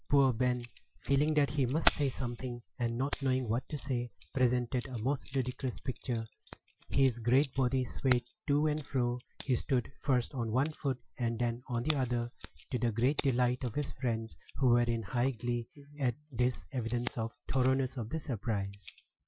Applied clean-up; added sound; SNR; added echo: classical method Wiener filter.